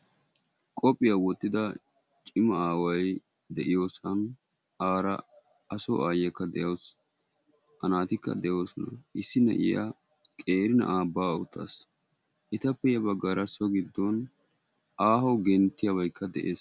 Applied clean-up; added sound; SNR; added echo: none; none; none; none.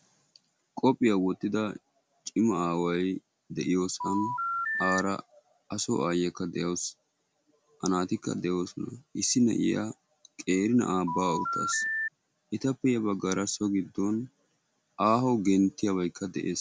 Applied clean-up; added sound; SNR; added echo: none; Telephone; 2 dB; none.